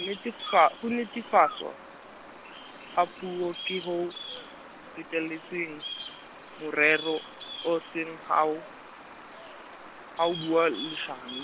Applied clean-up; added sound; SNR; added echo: none; Bird vocalization, bird call, bird song; 13 dB; none.